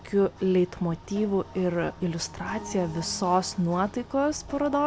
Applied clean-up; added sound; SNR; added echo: none; none; none; none.